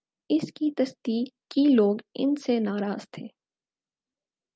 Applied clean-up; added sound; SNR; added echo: none; none; none; none.